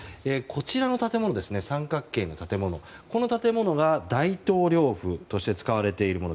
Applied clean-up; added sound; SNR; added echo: none; none; none; none.